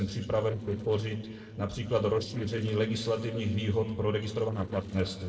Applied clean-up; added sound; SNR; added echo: neural separator model SepFormer DNS4.